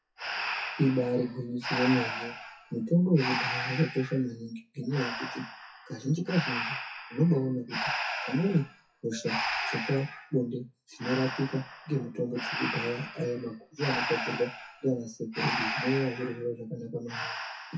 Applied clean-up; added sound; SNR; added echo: classical method WPE with log-MMSE.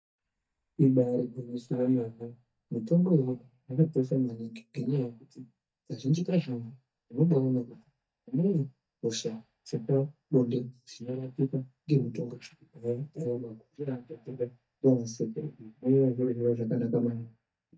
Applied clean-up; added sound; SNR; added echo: neural mask model DeepFilterNet 3.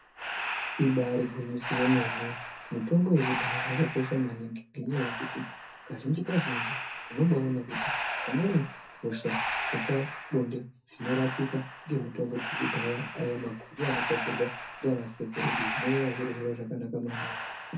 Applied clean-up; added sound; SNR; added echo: none; Breathing; 5 dB; reverberation time 0.3 s.